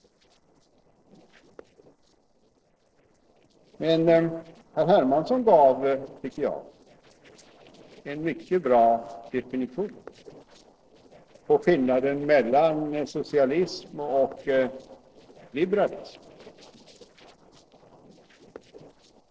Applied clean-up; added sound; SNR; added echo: neural separator model SepFormer DNS4.